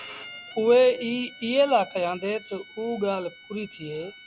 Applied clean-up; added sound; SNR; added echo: none; Bowed string instrument; 19 dB; none.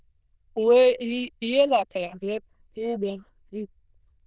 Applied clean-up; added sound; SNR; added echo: neural diffusion model UNIVERSE++.